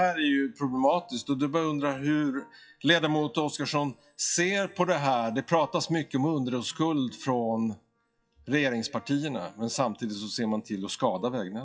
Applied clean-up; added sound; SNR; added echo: classical method WPE with log-MMSE.